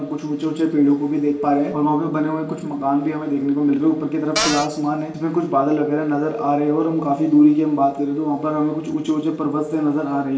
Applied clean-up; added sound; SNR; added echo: none; Cupboard open or close; 2 dB; reverberation time 0.8 s.